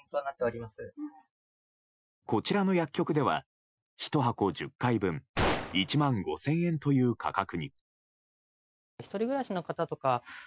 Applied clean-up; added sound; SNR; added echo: classical method Wiener filter.